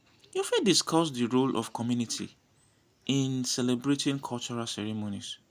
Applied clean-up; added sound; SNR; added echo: none; none; none; none.